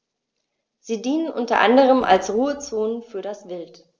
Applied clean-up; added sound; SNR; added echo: neural separator model SepFormer DNS4.